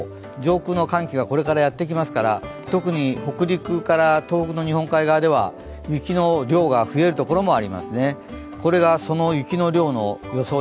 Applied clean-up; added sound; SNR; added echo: none; none; none; none.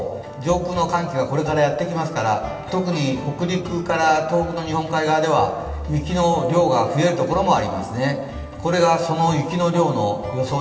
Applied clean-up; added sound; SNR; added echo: none; none; none; reverberation time 2.6 s.